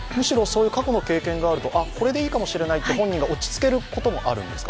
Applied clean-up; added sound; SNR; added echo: none; none; none; none.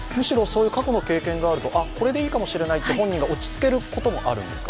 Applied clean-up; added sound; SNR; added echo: none; Bowed string instrument; 20 dB; none.